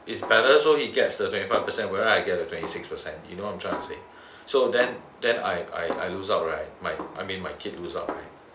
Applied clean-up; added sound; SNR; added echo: none; Snare drum; 15 dB; none.